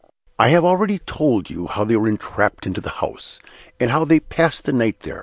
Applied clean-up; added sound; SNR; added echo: none; none; none; none.